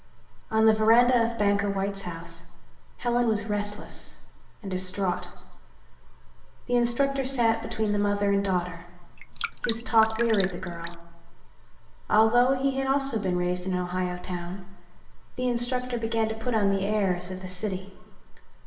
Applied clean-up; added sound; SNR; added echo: none; Drip; 10 dB; reverberation time 1.1 s.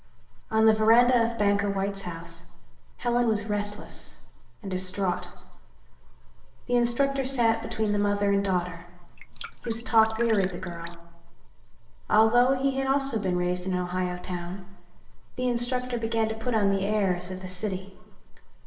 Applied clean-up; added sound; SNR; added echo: neural separator model SepFormer DNS4.